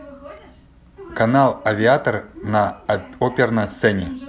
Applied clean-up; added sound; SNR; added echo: none; none; none; none.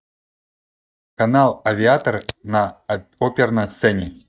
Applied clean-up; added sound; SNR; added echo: neural mask model DeepFilterNet 3.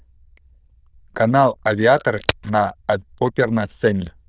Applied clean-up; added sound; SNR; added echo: neural diffusion model UNIVERSE++.